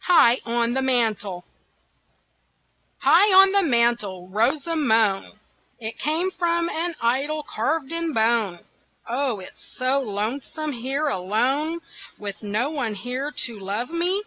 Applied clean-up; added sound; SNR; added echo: none; none; none; none.